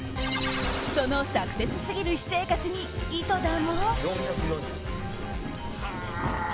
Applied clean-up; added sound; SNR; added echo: none; Walk, footsteps; 8 dB; none.